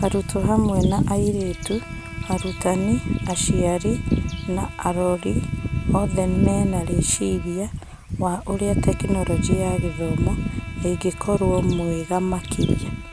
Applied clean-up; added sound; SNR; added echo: none; Bowed string instrument; 20 dB; none.